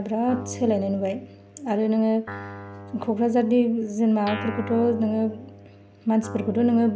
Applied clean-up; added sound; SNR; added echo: none; Guitar; 14 dB; none.